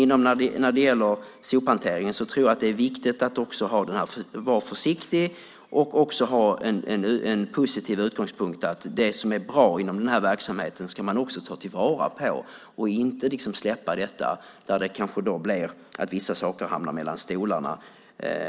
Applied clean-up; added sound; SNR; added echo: none; none; none; none.